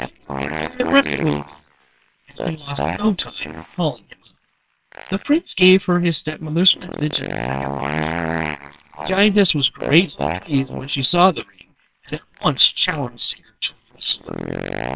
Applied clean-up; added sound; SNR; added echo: neural separator model SepFormer WHAMR!.